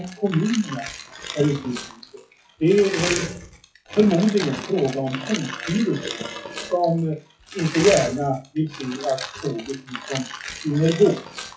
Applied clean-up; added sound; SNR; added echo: classical method WPE with log-MMSE.